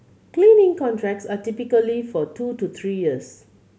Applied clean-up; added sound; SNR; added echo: none; none; none; none.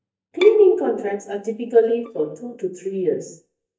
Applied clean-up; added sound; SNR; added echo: neural mask model DeepFilterNet 3.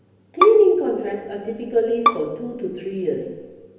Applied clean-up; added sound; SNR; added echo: none; Bowed string instrument; 6 dB; reverberation time 1.0 s.